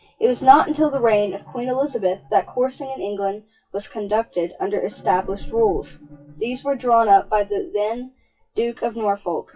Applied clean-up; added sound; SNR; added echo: classical method WPE with log-MMSE.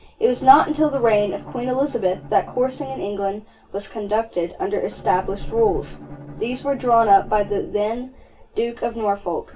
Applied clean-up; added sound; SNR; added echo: none; Bowed string instrument; 19 dB; reverberation time 0.2 s.